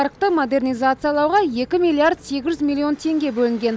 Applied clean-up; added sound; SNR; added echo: none; none; none; none.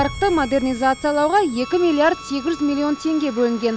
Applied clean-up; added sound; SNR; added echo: none; Boom + Harmonica; 16 dB; none.